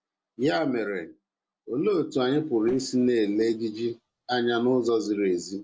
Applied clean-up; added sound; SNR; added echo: neural separator model SepFormer DNS4.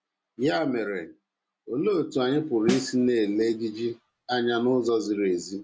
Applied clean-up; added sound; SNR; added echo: none; Snare drum; 11 dB; none.